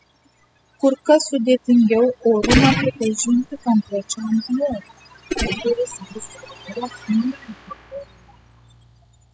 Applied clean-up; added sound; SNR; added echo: classical method spectral subtraction.